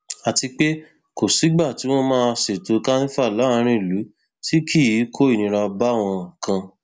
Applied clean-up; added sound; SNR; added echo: none; none; none; none.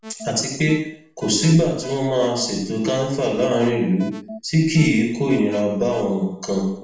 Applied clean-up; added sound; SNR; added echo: none; Alarm; 18 dB; reverberation time 0.7 s.